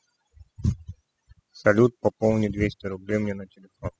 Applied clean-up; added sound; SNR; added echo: classical method spectral subtraction.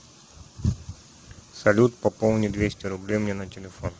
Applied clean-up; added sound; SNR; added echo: none; none; none; none.